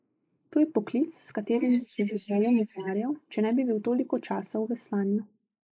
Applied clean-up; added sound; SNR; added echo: neural mask model Resemble Enhance denoiser.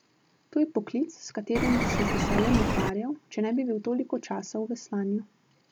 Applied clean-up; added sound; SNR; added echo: none; Bird; -4 dB; none.